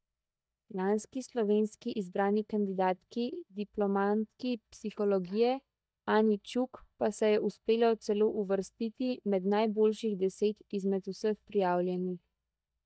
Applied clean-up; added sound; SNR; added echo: neural mask model DeepFilterNet 3.